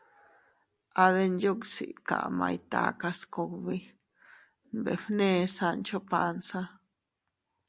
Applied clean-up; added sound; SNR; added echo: none; none; none; none.